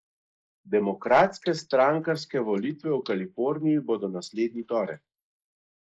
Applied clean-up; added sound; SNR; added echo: neural mask model Resemble Enhance denoiser.